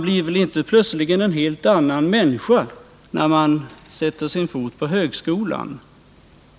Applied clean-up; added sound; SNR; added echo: none; none; none; none.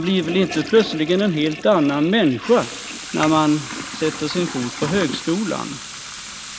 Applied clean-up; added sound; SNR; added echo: none; Toilet flush / Water tap, faucet; 11 dB; none.